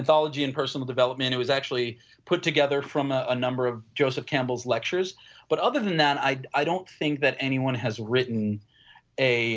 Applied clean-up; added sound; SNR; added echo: none; none; none; none.